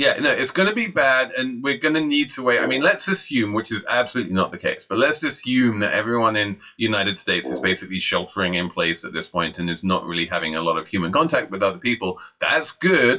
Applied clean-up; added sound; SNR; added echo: classical method WPE with log-MMSE.